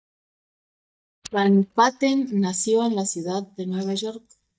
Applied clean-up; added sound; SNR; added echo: neural mask model DeepFilterNet 3.